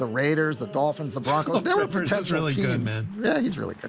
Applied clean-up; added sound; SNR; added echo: none; Applause; 20 dB; none.